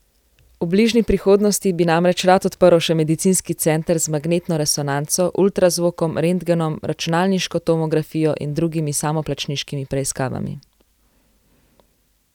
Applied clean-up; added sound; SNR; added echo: none; none; none; none.